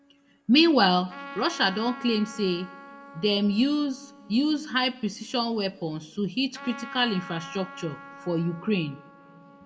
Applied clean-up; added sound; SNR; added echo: none; Trumpet; 18 dB; reverberation time 1.5 s.